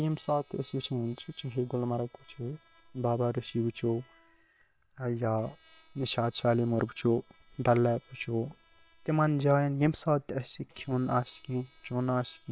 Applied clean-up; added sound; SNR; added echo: neural separator model SepFormer WHAM!.